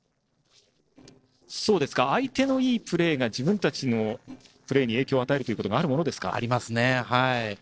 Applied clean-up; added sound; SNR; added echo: neural separator model SepFormer DNS4.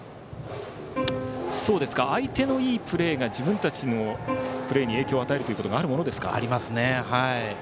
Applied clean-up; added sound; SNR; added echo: none; Plucked string instrument; 10 dB; none.